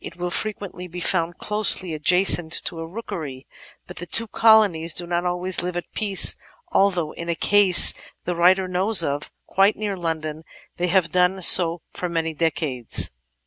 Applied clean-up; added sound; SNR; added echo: none; none; none; none.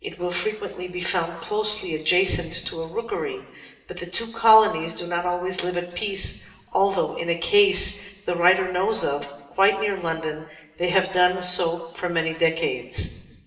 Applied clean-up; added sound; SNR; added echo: none; none; none; reverberation time 1.1 s.